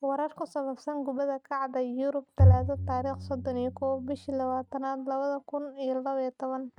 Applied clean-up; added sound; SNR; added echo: neural mask model RNNoise.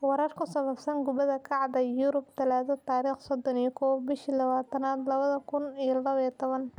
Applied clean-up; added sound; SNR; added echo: none; none; none; none.